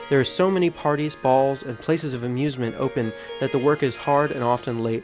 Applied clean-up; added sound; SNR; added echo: none; Harp; 17 dB; none.